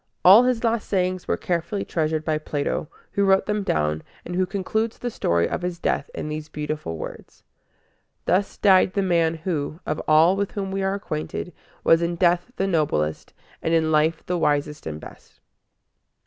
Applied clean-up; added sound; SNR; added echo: none; none; none; none.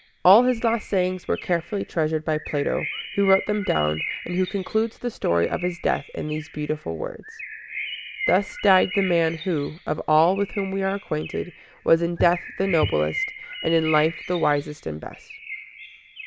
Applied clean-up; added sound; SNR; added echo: none; Bird + Walk, footsteps / Bird vocalization, bird call, bird song; 11 dB; none.